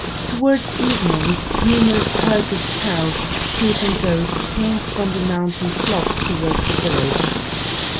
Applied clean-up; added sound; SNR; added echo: none; Purr; 0 dB; none.